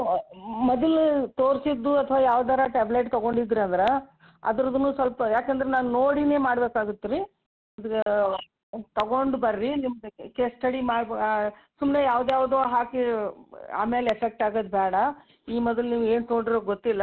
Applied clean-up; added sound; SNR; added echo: none; none; none; none.